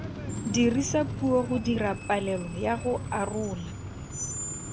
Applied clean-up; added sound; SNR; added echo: none; Screech; 6 dB; none.